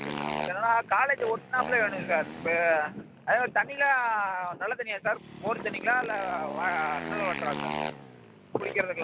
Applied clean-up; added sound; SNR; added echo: none; Motorcycle; 9 dB; none.